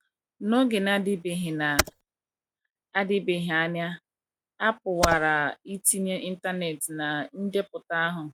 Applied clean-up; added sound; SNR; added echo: neural mask model RNNoise.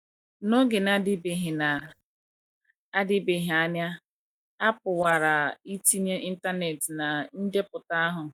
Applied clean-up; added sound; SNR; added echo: neural mask model DeepFilterNet 3.